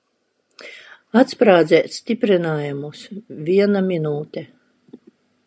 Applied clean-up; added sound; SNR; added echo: none; none; none; none.